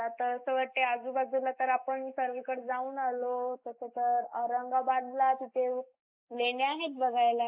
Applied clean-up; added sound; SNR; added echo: neural mask model Resemble Enhance denoiser.